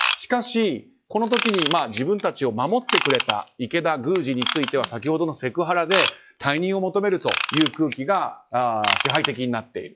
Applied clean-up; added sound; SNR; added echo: classical method log-MMSE.